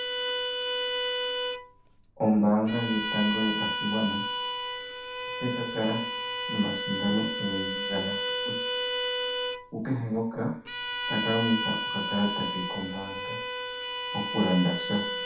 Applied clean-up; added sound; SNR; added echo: none; Bowed string instrument; 2 dB; reverberation time 0.7 s.